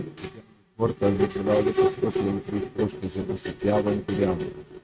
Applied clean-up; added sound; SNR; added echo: neural mask model RNNoise.